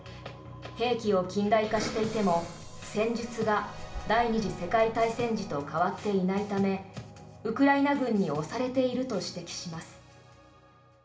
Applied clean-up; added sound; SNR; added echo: none; Breathing; 13 dB; reverberation time 0.6 s.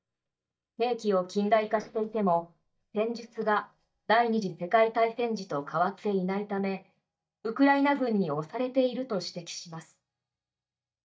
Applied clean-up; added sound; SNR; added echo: neural mask model DeepFilterNet 3.